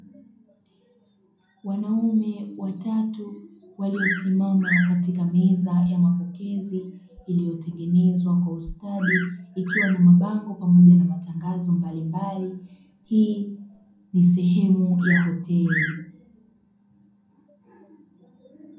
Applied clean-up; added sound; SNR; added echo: none; Bird vocalization, bird call, bird song; 13 dB; reverberation time 0.5 s.